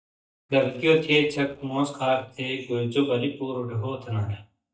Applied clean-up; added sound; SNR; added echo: neural mask model DeepFilterNet 3.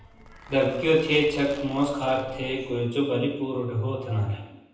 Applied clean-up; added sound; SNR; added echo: none; Zipper (clothing); 19 dB; reverberation time 0.9 s.